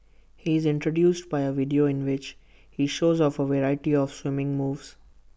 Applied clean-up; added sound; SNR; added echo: none; none; none; none.